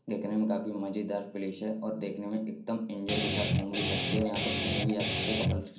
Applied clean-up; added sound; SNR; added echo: none; Guitar; -2 dB; reverberation time 0.6 s.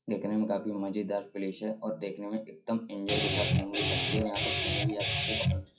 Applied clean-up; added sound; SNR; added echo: classical method WPE with log-MMSE.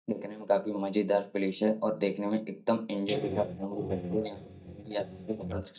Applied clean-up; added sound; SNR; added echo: neural mask model DeepFilterNet 3.